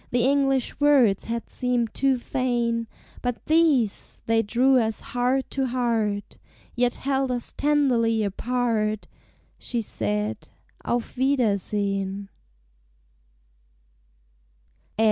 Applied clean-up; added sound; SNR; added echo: none; none; none; none.